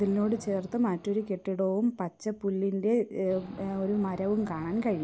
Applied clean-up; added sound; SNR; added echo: none; Wild animals; 19 dB; none.